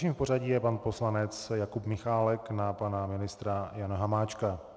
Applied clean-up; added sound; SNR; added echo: none; none; none; none.